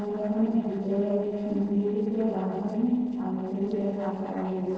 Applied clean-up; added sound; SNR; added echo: neural separator model SepFormer DNS4.